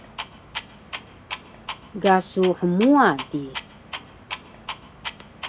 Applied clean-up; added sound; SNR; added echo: none; Clock; 13 dB; none.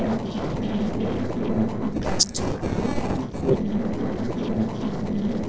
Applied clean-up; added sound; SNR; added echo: neural separator model SepFormer DNS4.